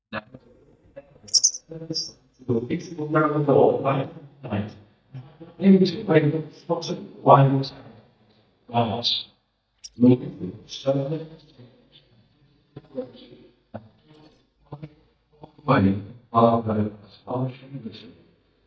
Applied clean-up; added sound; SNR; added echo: neural mask model DeepFilterNet 3.